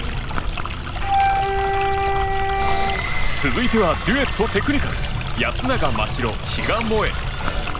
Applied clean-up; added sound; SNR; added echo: none; Stream + Wind instrument, woodwind instrument; -3 dB; none.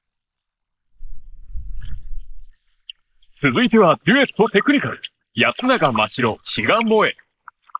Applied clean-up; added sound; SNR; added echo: neural mask model Resemble Enhance denoiser.